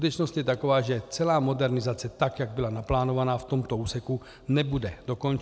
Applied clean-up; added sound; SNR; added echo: none; none; none; none.